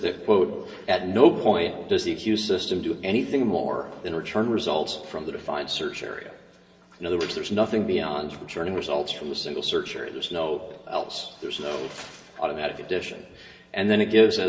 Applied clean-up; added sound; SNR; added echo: none; none; none; reverberation time 1.5 s.